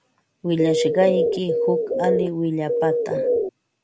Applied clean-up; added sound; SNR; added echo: none; Bird; -3 dB; none.